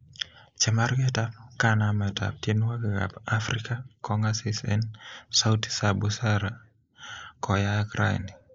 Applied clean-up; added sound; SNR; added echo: neural mask model Resemble Enhance denoiser.